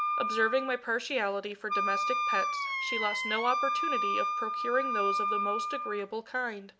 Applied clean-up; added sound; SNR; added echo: none; Wind instrument, woodwind instrument; -1 dB; none.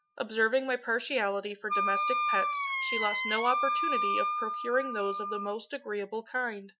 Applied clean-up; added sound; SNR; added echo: classical method Wiener filter.